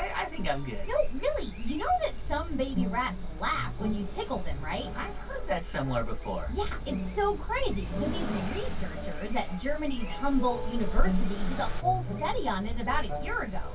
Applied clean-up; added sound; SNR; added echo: none; Accelerating, revving, vroom; -1 dB; reverberation time 0.1 s.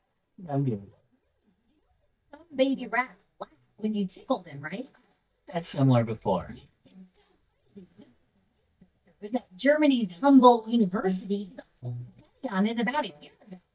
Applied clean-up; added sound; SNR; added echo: neural mask model DeepFilterNet 3.